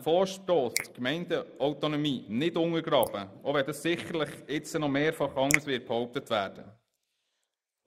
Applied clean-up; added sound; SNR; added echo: neural mask model Resemble Enhance denoiser.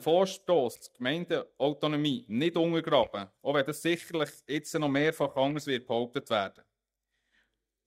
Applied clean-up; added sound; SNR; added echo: neural mask model DeepFilterNet 3.